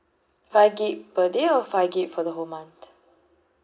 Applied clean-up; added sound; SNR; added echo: none; none; none; none.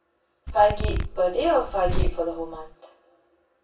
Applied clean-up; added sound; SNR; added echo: none; Zipper (clothing); 2 dB; reverberation time 0.3 s.